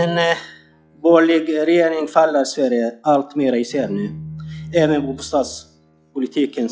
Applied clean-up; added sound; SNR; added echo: classical method log-MMSE.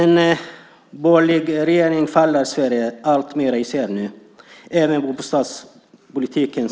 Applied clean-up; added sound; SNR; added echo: none; none; none; none.